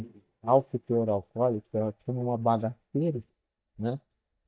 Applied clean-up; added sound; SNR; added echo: neural mask model DeepFilterNet 3.